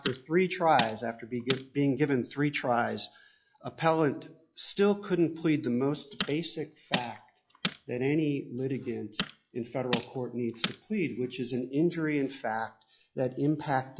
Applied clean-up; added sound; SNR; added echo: classical method log-MMSE.